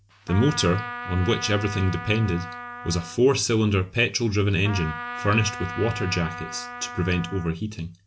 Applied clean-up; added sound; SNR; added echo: none; Trumpet; 12 dB; none.